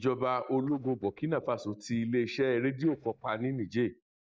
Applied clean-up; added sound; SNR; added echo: neural mask model DeepFilterNet 3.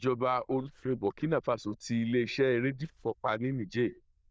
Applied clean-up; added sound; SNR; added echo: neural diffusion model UNIVERSE++.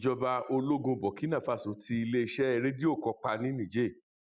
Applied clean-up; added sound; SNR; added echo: none; none; none; none.